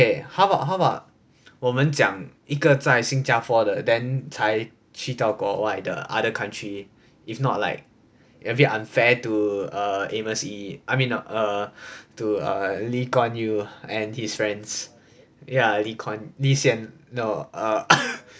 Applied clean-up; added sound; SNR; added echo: none; none; none; none.